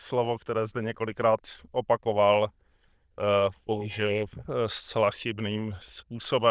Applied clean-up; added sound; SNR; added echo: neural diffusion model UNIVERSE++.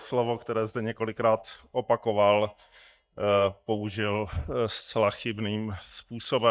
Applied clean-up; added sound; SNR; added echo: neural mask model DeepFilterNet 3.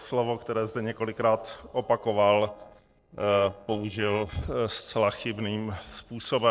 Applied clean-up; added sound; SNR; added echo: neural separator model SepFormer DNS4.